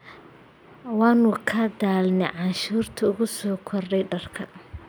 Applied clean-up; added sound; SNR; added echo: none; none; none; none.